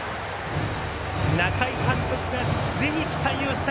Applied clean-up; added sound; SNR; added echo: none; Train; 9 dB; none.